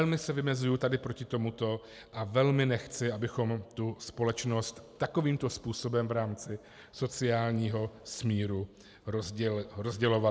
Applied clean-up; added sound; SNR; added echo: none; none; none; none.